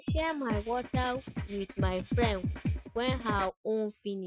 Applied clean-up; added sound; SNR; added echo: neural mask model RNNoise.